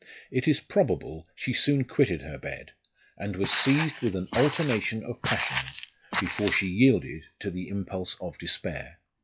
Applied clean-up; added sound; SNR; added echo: classical method log-MMSE.